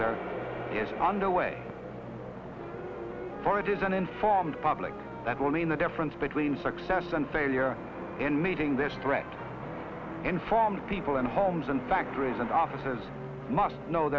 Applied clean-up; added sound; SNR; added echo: none; none; none; none.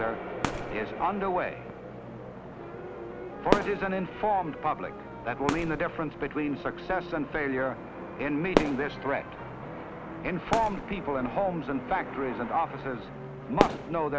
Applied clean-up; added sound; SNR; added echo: none; Fireworks; 5 dB; none.